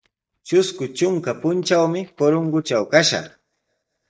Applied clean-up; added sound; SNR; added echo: neural mask model DeepFilterNet 3.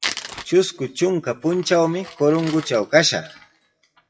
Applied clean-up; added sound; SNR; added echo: classical method WPE with log-MMSE.